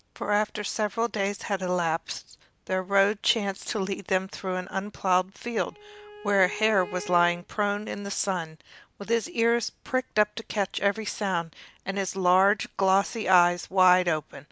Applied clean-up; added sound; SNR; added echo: none; Bowed string instrument; 17 dB; none.